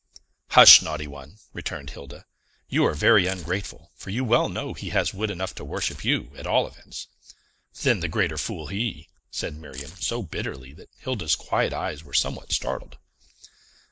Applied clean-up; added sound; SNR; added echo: none; Keys jangling; 15 dB; none.